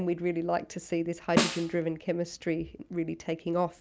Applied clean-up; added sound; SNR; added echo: none; Snare drum; 2 dB; none.